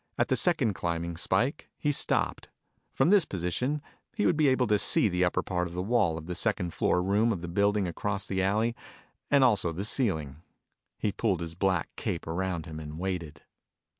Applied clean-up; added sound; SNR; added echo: none; none; none; none.